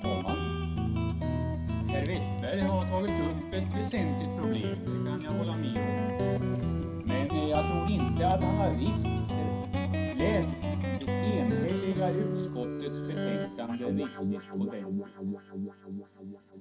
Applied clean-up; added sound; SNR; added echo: none; Guitar; -4 dB; reverberation time 0.3 s.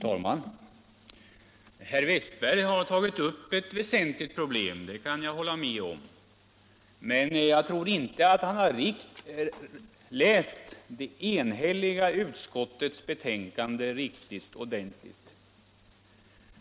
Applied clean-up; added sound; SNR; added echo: none; none; none; none.